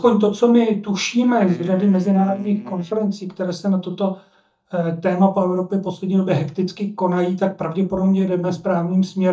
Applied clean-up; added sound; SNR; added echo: neural mask model DeepFilterNet 3.